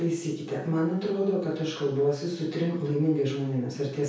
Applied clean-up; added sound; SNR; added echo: none; none; none; reverberation time 0.6 s.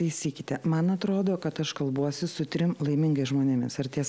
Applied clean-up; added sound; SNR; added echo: none; none; none; none.